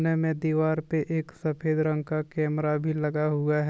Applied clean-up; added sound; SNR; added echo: none; none; none; none.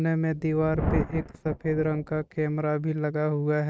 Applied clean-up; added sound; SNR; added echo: neural mask model RNNoise.